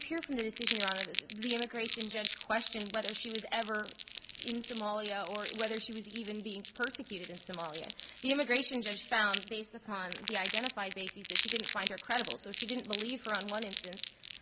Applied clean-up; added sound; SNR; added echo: none; Crumpling, crinkling; -3 dB; none.